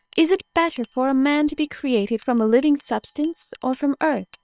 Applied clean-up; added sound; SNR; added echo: neural separator model SepFormer WHAM!.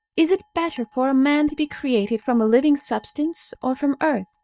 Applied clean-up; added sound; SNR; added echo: neural mask model DeepFilterNet 3.